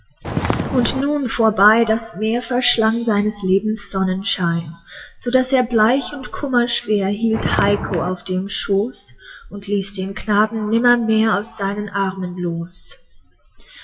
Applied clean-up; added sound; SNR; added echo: classical method WPE with log-MMSE.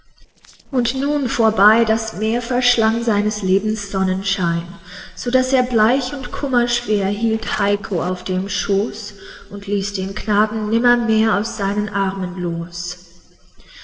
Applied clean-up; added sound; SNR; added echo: neural separator model SepFormer DNS4.